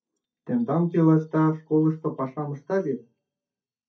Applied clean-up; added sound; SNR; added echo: neural mask model DeepFilterNet 3.